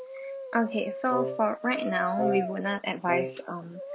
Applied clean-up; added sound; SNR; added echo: none; Wind instrument, woodwind instrument + Brass instrument; 4 dB; none.